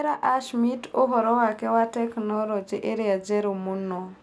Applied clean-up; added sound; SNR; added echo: none; none; none; none.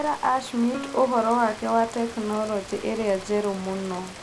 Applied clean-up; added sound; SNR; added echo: none; Plucked string instrument + Rain; 14 dB; none.